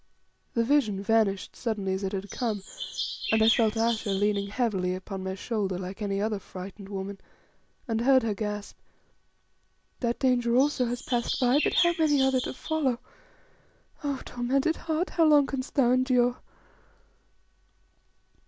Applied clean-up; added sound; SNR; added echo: none; Chirp, tweet; 7 dB; none.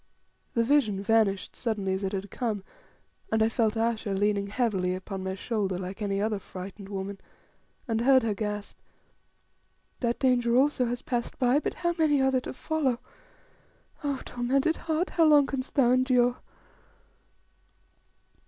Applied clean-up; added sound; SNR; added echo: none; none; none; none.